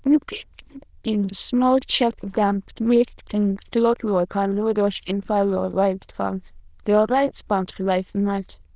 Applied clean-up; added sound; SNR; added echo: neural diffusion model UNIVERSE++.